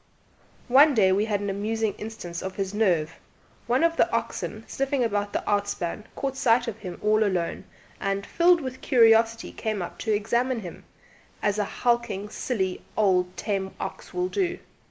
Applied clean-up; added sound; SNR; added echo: none; none; none; none.